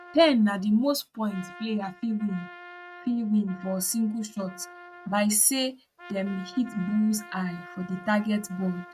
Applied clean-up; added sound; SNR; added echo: neural mask model RNNoise.